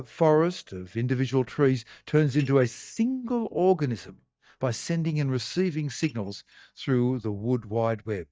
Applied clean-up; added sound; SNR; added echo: neural mask model DeepFilterNet 3.